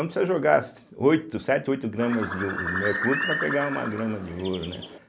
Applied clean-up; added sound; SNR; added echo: none; Bird; 5 dB; none.